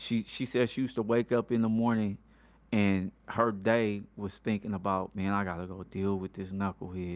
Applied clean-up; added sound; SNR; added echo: none; none; none; none.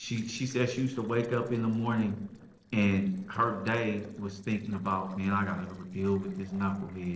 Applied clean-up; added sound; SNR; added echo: neural separator model SepFormer DNS4.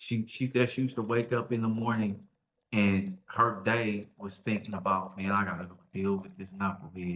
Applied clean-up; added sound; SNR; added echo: neural mask model DeepFilterNet 3.